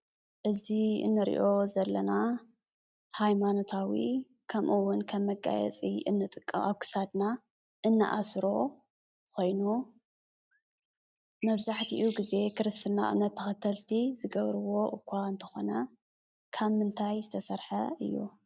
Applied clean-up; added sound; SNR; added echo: neural mask model RNNoise.